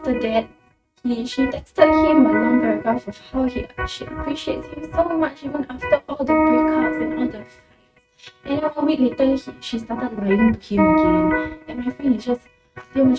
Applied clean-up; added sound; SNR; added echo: neural mask model RNNoise.